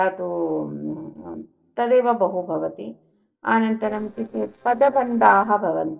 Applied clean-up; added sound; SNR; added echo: neural separator model SepFormer DNS4.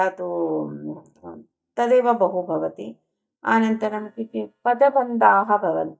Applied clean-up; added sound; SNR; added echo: neural mask model DeepFilterNet 3.